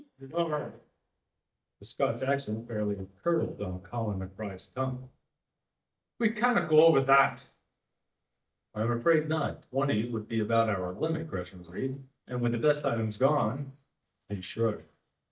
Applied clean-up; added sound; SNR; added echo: neural mask model DeepFilterNet 3.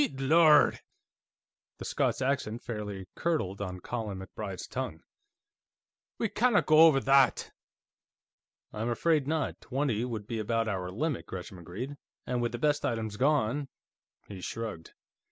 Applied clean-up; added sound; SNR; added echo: none; none; none; none.